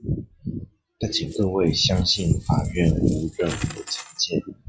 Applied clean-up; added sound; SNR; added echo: classical method log-MMSE.